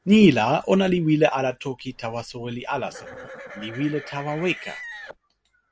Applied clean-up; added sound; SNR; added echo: none; Livestock, farm animals, working animals; 17 dB; none.